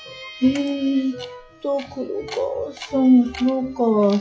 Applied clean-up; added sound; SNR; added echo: classical method log-MMSE.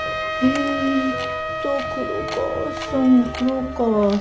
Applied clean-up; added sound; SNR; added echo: none; Trumpet; 6 dB; none.